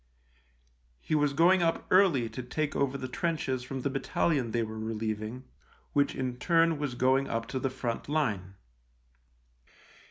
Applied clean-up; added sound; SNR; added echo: none; none; none; none.